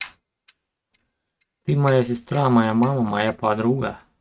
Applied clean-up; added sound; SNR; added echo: neural mask model RNNoise.